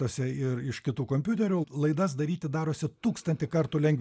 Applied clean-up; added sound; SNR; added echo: none; none; none; none.